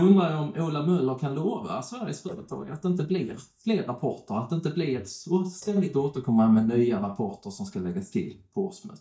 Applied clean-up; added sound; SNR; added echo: neural mask model DeepFilterNet 3.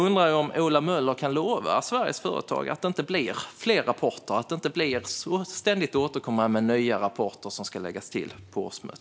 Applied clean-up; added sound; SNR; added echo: none; none; none; none.